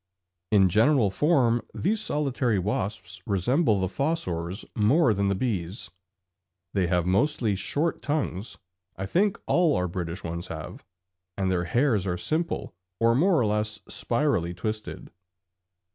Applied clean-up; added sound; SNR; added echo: none; none; none; none.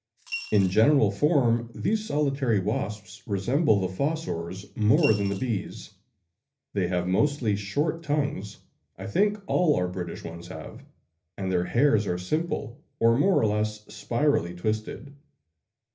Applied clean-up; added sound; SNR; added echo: none; Coin (dropping) / Glass; 13 dB; reverberation time 0.3 s.